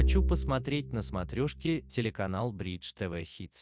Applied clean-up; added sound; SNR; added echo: neural mask model RNNoise.